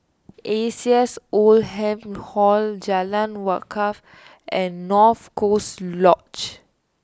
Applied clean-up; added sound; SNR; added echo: none; none; none; none.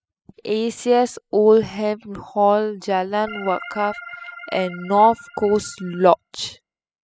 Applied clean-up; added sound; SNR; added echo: classical method spectral subtraction.